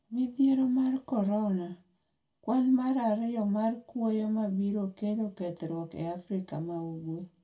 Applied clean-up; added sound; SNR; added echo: none; none; none; reverberation time 0.2 s.